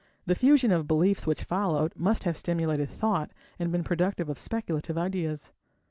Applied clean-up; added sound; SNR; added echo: none; none; none; none.